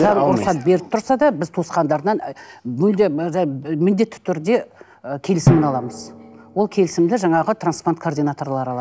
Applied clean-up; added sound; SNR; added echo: none; Drum; 11 dB; none.